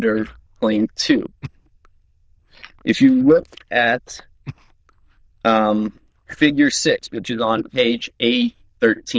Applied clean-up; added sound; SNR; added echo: neural diffusion model UNIVERSE++.